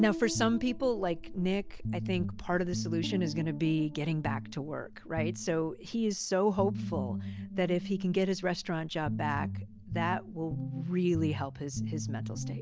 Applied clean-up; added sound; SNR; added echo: none; none; none; none.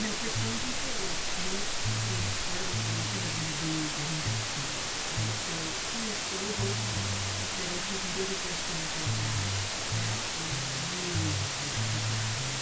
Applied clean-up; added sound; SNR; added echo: none; Water; -1 dB; reverberation time 0.2 s.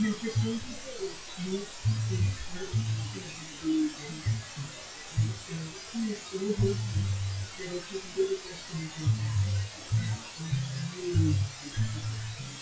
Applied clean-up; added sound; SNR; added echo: classical method WPE with log-MMSE.